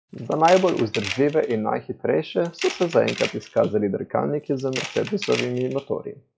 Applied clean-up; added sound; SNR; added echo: classical method log-MMSE.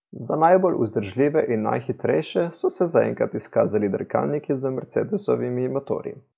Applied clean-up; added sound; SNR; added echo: none; none; none; none.